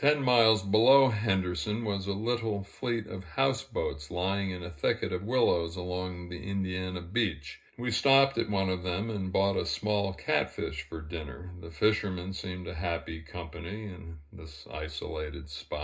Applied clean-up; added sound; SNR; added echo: none; none; none; reverberation time 0.2 s.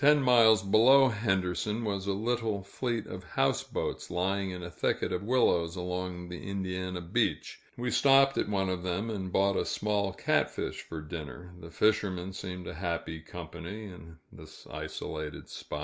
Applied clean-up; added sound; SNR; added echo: none; none; none; none.